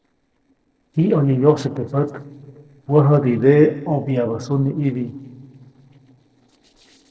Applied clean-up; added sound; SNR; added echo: neural separator model SepFormer DNS4.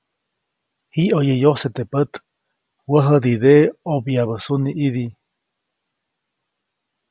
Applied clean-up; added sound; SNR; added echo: none; none; none; none.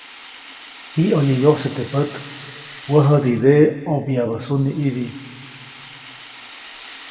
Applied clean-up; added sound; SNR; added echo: none; Rattle (instrument); 16 dB; reverberation time 2.2 s.